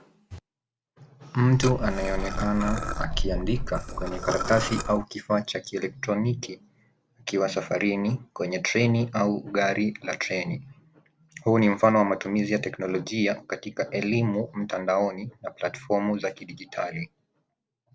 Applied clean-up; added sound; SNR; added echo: none; Liquid; 3 dB; none.